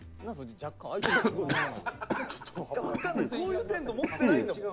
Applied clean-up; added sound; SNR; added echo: none; Cough; -1 dB; none.